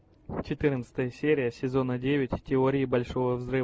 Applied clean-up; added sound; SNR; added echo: none; none; none; none.